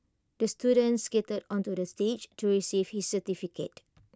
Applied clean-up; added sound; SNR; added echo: none; none; none; none.